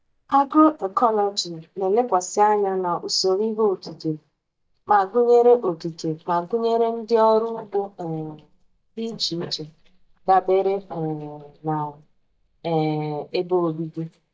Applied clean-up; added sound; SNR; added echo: neural mask model DeepFilterNet 3.